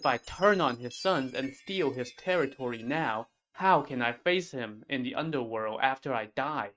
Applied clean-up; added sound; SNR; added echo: neural mask model RNNoise.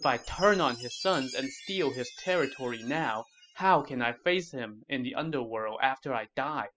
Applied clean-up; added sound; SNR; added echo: classical method spectral subtraction.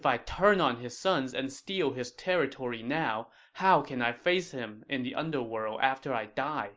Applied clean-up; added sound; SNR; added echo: none; none; none; none.